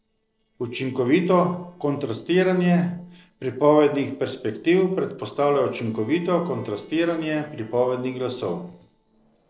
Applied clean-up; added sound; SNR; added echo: neural separator model SepFormer DNS4.